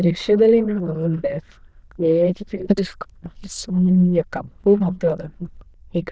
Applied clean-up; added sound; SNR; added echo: neural diffusion model UNIVERSE++.